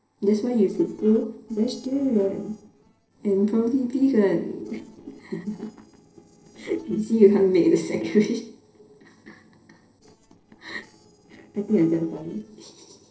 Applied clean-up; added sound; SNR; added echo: neural separator model SepFormer DNS4.